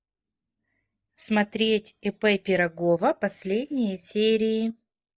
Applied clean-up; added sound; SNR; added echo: neural mask model Resemble Enhance denoiser.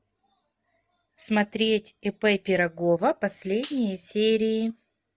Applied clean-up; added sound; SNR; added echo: none; Tambourine; 0 dB; none.